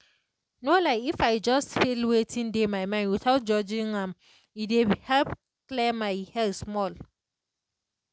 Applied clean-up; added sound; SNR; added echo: none; none; none; none.